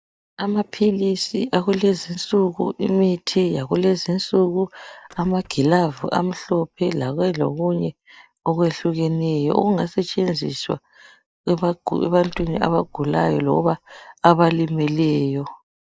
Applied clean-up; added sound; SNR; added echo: neural mask model DeepFilterNet 3.